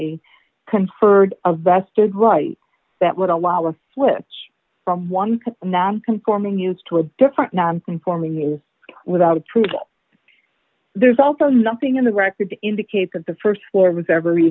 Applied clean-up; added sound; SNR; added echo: none; none; none; none.